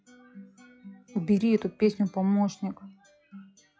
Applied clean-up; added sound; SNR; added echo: classical method log-MMSE.